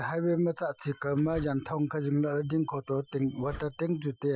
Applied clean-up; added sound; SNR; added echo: classical method Wiener filter.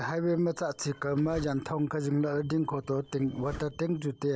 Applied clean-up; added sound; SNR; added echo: none; Zipper (clothing); 19 dB; none.